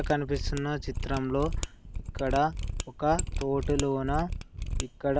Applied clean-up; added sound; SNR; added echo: none; Mechanisms; 3 dB; none.